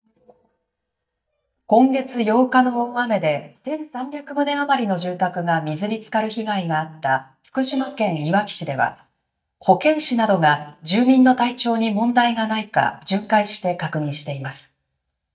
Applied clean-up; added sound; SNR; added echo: neural mask model DeepFilterNet 3.